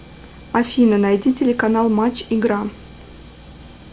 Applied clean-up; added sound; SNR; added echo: none; none; none; none.